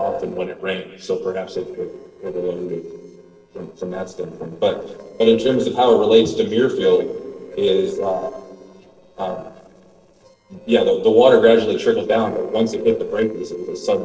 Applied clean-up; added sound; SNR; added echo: neural separator model SepFormer DNS4.